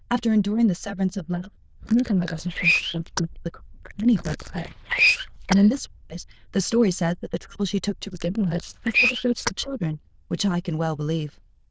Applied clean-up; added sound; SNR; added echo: neural diffusion model UNIVERSE++.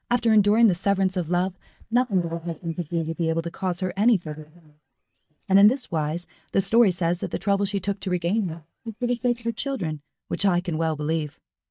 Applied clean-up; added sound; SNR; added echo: neural mask model DeepFilterNet 3.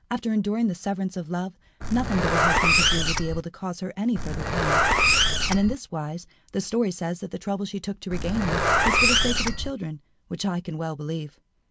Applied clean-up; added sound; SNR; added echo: none; Zipper (clothing); -5 dB; none.